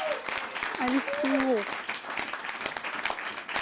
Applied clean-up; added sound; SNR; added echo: none; Applause / Cheering; -1 dB; none.